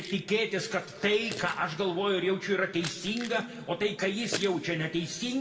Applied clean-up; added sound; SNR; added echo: none; Keys jangling; 15 dB; reverberation time 1.6 s.